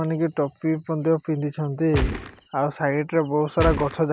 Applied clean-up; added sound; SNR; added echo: none; Gunshot, gunfire; 3 dB; none.